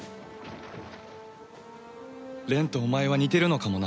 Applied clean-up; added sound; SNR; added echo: none; none; none; none.